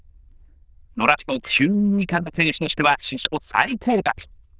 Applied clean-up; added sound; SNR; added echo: neural diffusion model UNIVERSE++.